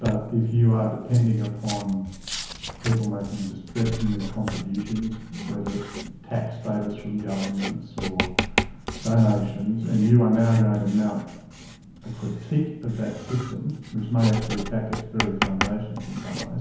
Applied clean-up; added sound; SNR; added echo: none; Writing; 9 dB; reverberation time 1.0 s.